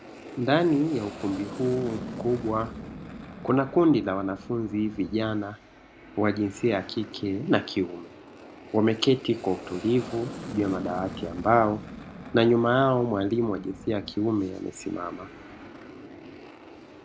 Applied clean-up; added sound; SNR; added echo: none; Aircraft; 14 dB; none.